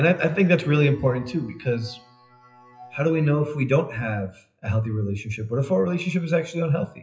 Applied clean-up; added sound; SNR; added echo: classical method WPE with log-MMSE.